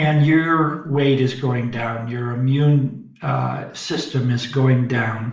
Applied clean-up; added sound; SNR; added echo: none; none; none; reverberation time 0.6 s.